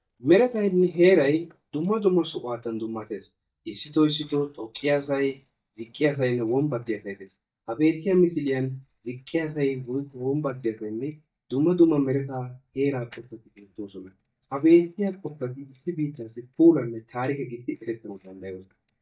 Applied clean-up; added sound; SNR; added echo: neural mask model DeepFilterNet 3.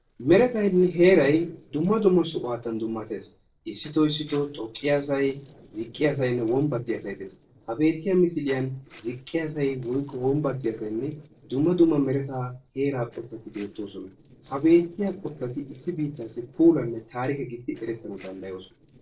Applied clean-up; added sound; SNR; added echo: neural separator model SepFormer DNS4.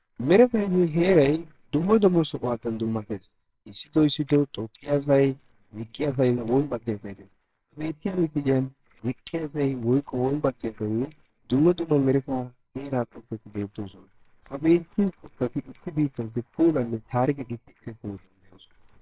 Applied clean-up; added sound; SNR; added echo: neural separator model SepFormer WHAMR!.